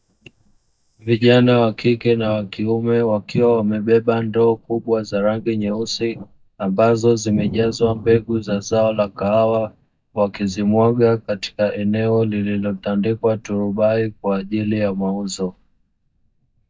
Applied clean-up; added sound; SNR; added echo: neural mask model DeepFilterNet 3.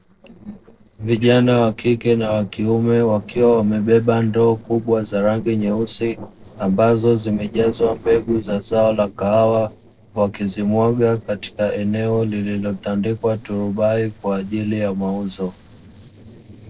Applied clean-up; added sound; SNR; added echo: neural separator model SepFormer DNS4.